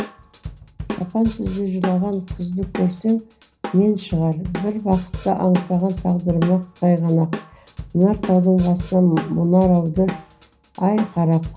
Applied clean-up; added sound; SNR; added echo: none; Drum kit; 13 dB; reverberation time 0.5 s.